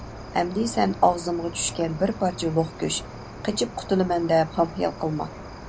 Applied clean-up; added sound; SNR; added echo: none; Cricket; 13 dB; none.